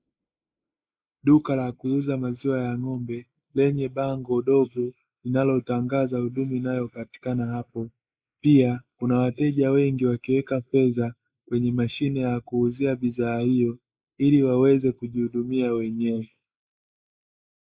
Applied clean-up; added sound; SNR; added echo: neural mask model Resemble Enhance denoiser.